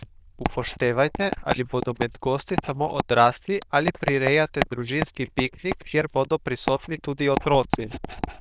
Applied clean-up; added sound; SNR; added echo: neural diffusion model UNIVERSE++.